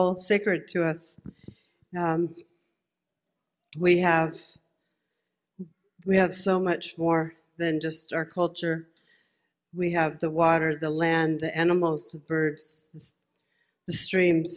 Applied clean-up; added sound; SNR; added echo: none; none; none; none.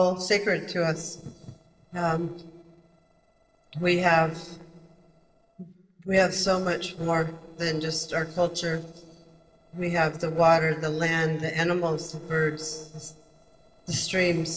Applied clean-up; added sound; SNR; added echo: neural separator model SepFormer DNS4.